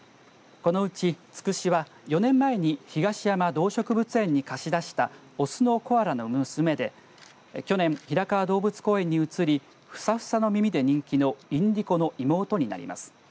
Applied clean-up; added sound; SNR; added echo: none; none; none; none.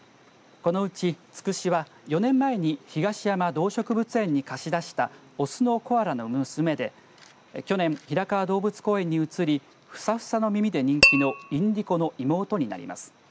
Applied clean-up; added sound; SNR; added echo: none; Tap / Glass; -2 dB; none.